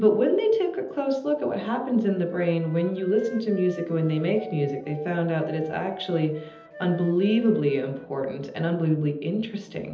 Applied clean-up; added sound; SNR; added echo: none; Wind instrument, woodwind instrument; 20 dB; reverberation time 1.2 s.